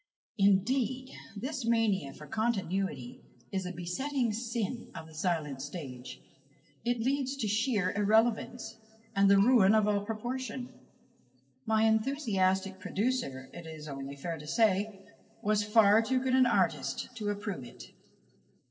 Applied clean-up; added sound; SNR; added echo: neural separator model SepFormer DNS4.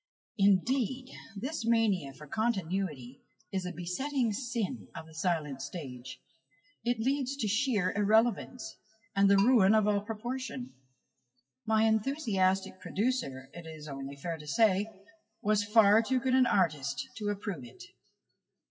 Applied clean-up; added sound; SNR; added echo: classical method WPE with log-MMSE.